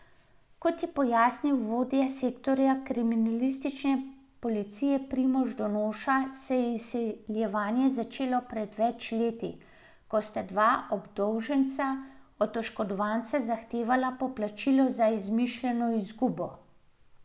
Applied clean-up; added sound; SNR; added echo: none; none; none; none.